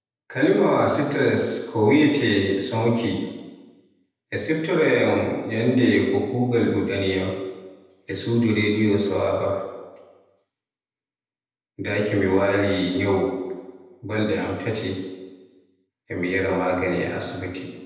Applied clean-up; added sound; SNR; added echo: none; none; none; reverberation time 1.0 s.